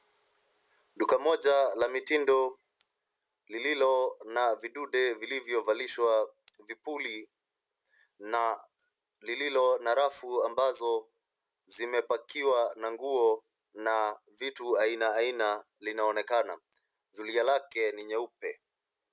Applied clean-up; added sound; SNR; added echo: none; none; none; none.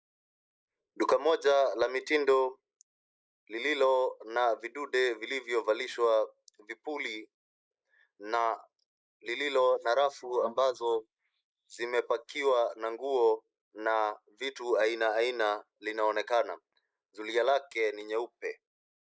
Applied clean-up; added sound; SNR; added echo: neural mask model Resemble Enhance denoiser.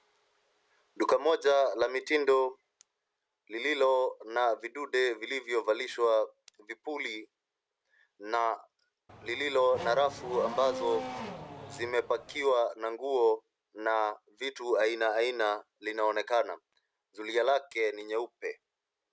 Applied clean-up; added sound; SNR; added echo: none; Race car, auto racing / Accelerating, revving, vroom; 10 dB; none.